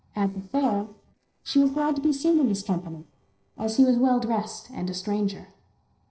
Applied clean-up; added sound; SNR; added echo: neural separator model SepFormer DNS4.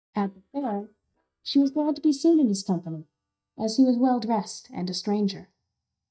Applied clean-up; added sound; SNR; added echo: neural mask model DeepFilterNet 3.